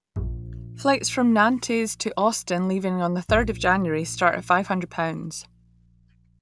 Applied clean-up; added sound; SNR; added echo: none; Bowed string instrument; 14 dB; none.